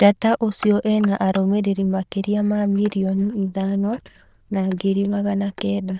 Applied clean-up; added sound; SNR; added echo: neural diffusion model UNIVERSE++.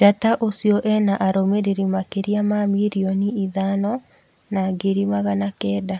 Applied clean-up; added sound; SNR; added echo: none; none; none; none.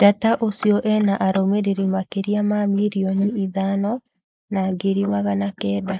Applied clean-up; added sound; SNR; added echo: neural mask model Resemble Enhance denoiser.